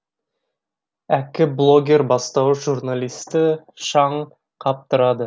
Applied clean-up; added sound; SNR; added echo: none; none; none; none.